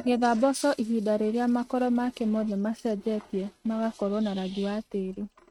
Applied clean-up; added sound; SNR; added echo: neural mask model RNNoise.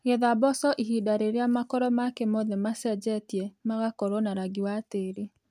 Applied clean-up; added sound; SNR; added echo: none; none; none; none.